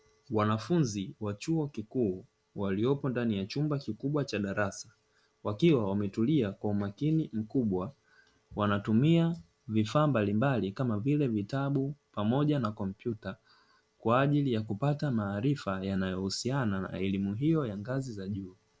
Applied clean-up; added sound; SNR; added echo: none; none; none; none.